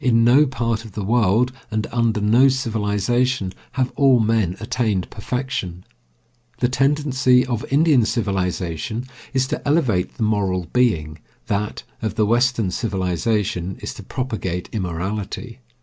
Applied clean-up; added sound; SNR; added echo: none; none; none; none.